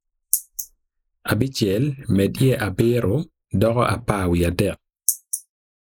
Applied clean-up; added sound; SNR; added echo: neural mask model Resemble Enhance denoiser.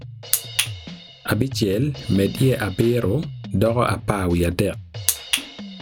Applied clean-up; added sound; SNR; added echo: none; Drum kit; 12 dB; none.